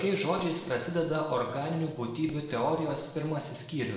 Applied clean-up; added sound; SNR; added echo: neural separator model SepFormer DNS4.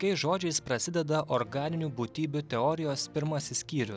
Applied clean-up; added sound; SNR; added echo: none; none; none; none.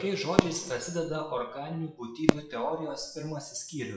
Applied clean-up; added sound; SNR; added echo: classical method WPE with log-MMSE.